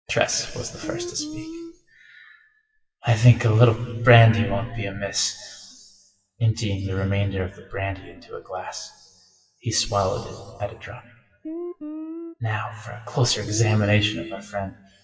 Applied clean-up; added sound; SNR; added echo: classical method WPE with log-MMSE.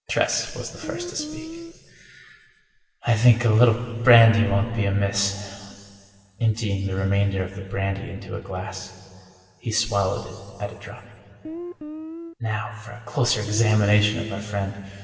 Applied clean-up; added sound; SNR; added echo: none; Guitar; 10 dB; reverberation time 2.5 s.